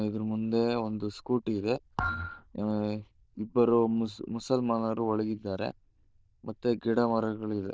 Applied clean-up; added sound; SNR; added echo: neural diffusion model UNIVERSE++.